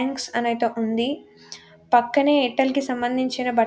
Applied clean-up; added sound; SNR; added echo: none; none; none; none.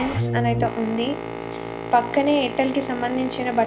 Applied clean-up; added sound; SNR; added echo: none; Boat, Water vehicle; 5 dB; none.